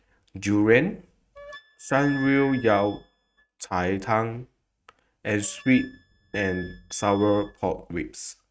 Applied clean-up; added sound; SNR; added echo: neural mask model RNNoise.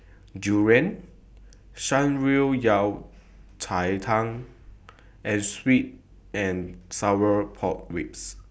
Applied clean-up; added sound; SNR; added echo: none; none; none; none.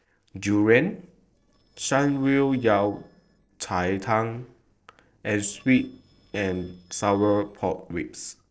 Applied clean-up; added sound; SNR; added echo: neural separator model SepFormer DNS4.